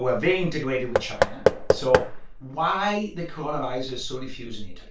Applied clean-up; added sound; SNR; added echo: none; Knock / Wood; -1 dB; reverberation time 0.2 s.